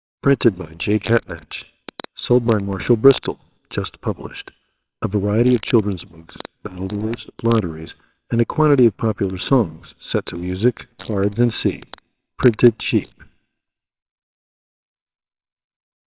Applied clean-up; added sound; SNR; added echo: neural separator model SepFormer WHAMR!.